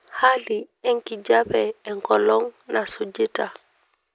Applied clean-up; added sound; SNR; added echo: none; none; none; none.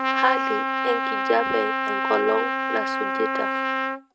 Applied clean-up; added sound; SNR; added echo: neural mask model RNNoise.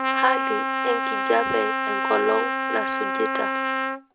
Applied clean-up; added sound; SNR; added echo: none; Trumpet; -2 dB; none.